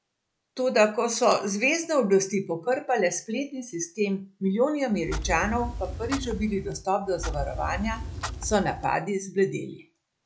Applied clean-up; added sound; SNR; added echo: none; Clock; 8 dB; none.